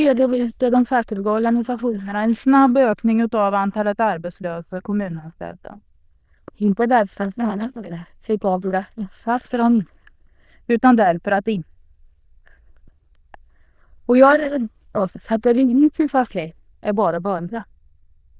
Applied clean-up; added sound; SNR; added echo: neural diffusion model UNIVERSE++.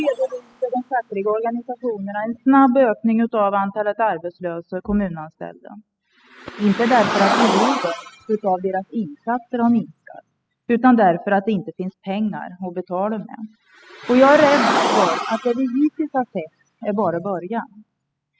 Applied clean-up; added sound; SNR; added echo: classical method spectral subtraction.